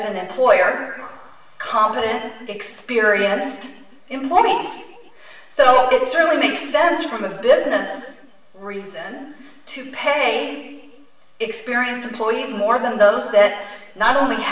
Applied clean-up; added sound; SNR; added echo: none; none; none; reverberation time 1.0 s.